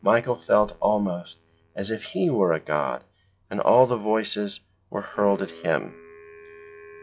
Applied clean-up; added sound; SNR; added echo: classical method log-MMSE.